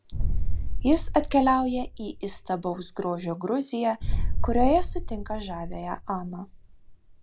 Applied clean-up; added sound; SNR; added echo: none; Boom; -1 dB; none.